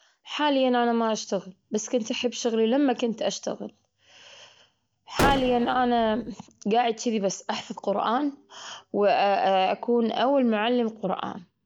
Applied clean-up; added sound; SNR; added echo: none; Gunshot, gunfire; 4 dB; none.